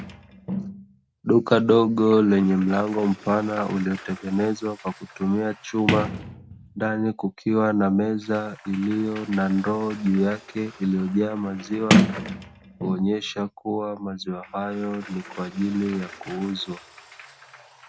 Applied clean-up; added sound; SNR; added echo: none; Sliding door; 7 dB; none.